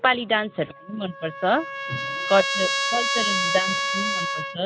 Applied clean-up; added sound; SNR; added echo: none; Trumpet; 1 dB; none.